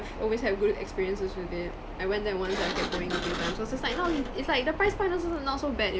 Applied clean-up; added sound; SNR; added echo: none; Sliding door; 9 dB; none.